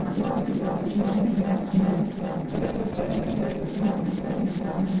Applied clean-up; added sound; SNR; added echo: neural separator model SepFormer DNS4.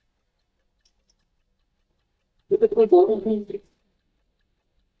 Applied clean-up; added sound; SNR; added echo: neural mask model DeepFilterNet 3.